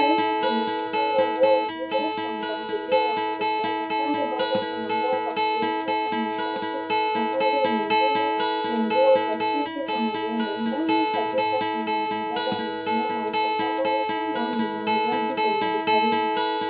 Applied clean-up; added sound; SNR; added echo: none; Acoustic guitar; -4 dB; reverberation time 0.4 s.